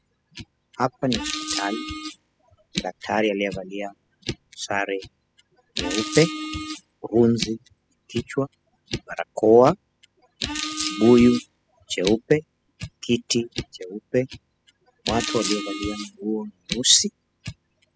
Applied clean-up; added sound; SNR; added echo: classical method spectral subtraction.